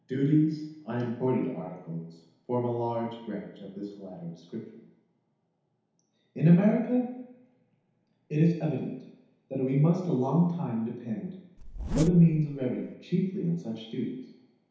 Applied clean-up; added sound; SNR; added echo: none; Zipper (clothing); 7 dB; reverberation time 1.0 s.